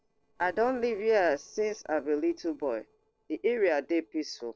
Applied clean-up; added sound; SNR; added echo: neural separator model SepFormer DNS4.